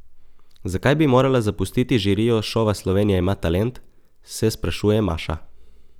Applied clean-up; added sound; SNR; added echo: none; none; none; none.